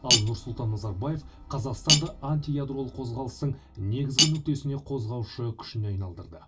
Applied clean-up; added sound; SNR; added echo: none; Cutlery, silverware; 1 dB; reverberation time 0.2 s.